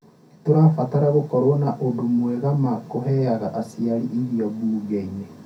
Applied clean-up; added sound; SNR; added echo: none; none; none; reverberation time 0.3 s.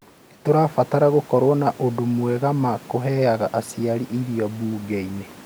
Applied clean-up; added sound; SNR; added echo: none; none; none; none.